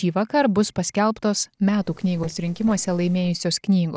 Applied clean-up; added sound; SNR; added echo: neural separator model SepFormer DNS4.